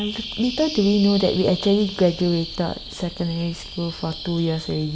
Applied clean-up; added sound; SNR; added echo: none; Bird vocalization, bird call, bird song; 12 dB; none.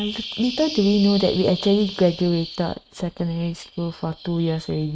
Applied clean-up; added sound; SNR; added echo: neural mask model RNNoise.